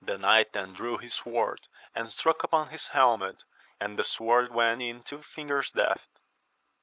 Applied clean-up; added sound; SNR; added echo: none; none; none; none.